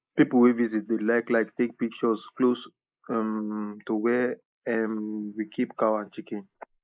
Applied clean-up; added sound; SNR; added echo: neural mask model Resemble Enhance denoiser.